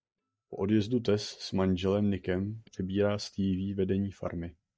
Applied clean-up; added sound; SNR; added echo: neural mask model DeepFilterNet 3.